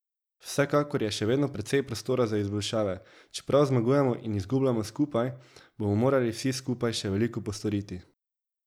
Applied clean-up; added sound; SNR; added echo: none; none; none; none.